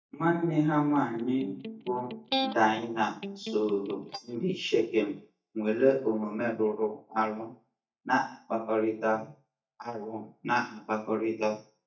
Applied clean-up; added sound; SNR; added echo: neural mask model DeepFilterNet 3.